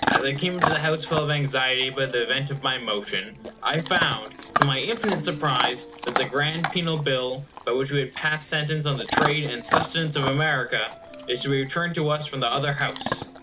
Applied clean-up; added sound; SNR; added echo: none; Chewing, mastication / Dog; 6 dB; none.